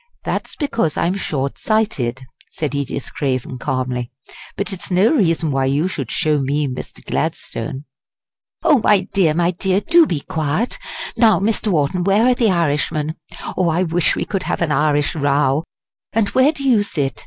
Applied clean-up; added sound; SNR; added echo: none; none; none; none.